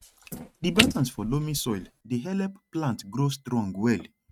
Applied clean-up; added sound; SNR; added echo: neural mask model RNNoise.